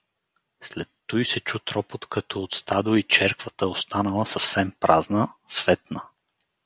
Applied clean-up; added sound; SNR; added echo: none; none; none; none.